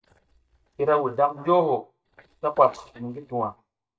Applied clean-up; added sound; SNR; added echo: neural mask model DeepFilterNet 3.